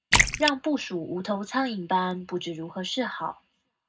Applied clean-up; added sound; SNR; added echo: none; Splash, splatter; -1 dB; reverberation time 0.3 s.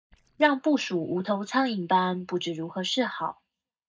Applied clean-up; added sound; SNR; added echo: neural mask model DeepFilterNet 3.